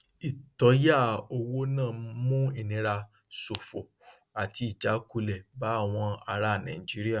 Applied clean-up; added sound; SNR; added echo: none; none; none; none.